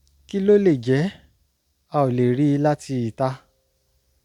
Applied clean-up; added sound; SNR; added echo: none; none; none; none.